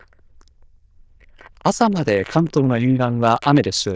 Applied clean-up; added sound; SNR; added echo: neural diffusion model UNIVERSE++.